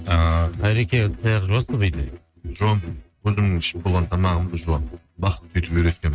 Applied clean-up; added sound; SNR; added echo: neural mask model RNNoise.